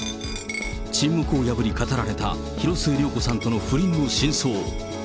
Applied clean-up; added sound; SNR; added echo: none; Coin (dropping); 17 dB; none.